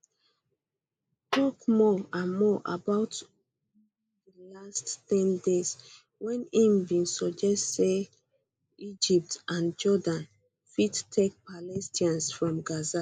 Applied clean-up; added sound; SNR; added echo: neural mask model Resemble Enhance denoiser.